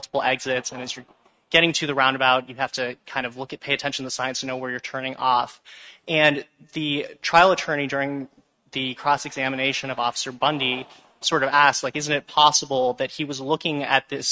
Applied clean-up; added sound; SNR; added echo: neural mask model RNNoise.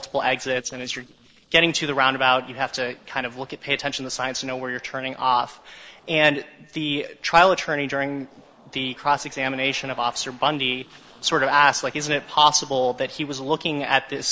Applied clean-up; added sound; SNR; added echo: neural separator model SepFormer DNS4.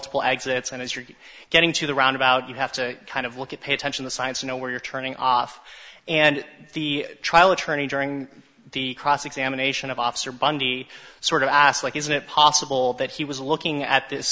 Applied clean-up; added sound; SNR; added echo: none; none; none; none.